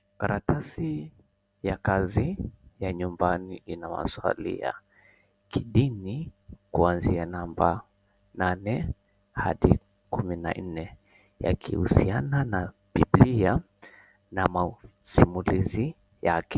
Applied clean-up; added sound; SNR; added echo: none; none; none; none.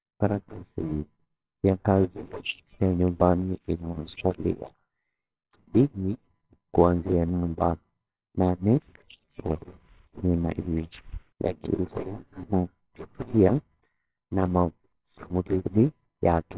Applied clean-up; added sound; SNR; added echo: neural separator model SepFormer WHAMR!.